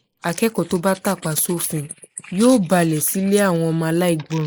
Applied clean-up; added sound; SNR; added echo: neural mask model Resemble Enhance denoiser.